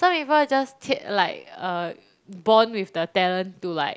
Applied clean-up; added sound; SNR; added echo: none; none; none; none.